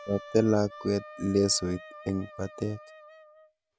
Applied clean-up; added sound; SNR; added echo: none; Wind instrument, woodwind instrument; 18 dB; none.